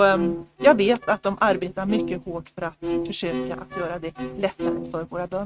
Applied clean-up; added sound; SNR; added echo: neural mask model RNNoise.